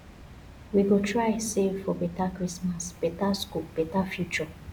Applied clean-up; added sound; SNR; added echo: none; Water; 19 dB; none.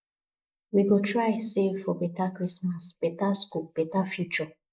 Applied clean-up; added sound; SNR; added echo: neural mask model Resemble Enhance denoiser.